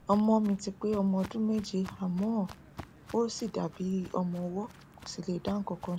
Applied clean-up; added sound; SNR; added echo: none; Walk, footsteps; 18 dB; none.